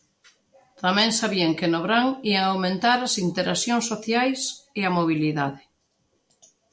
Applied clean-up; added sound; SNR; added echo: none; none; none; none.